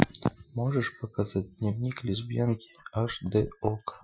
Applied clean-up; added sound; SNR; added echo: classical method Wiener filter.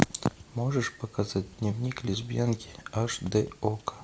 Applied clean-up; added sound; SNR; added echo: none; none; none; none.